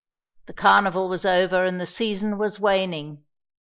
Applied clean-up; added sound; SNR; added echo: neural mask model Resemble Enhance denoiser.